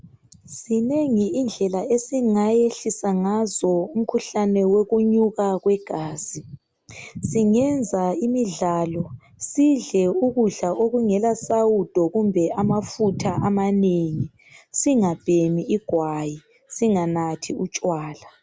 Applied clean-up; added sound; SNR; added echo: none; none; none; none.